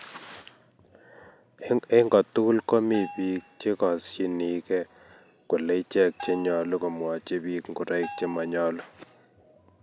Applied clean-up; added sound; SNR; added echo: none; Bell; 18 dB; none.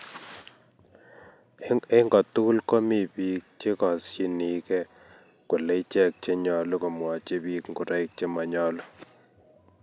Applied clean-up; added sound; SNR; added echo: none; none; none; none.